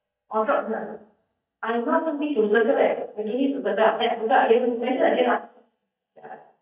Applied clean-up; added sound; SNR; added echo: neural mask model DeepFilterNet 3.